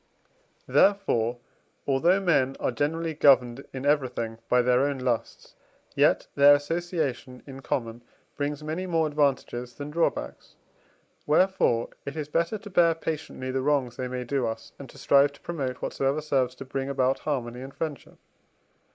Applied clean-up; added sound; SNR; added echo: neural mask model Resemble Enhance denoiser.